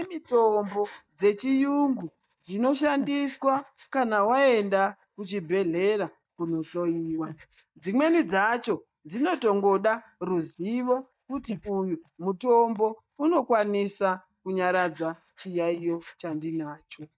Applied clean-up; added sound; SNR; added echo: neural mask model DeepFilterNet 3.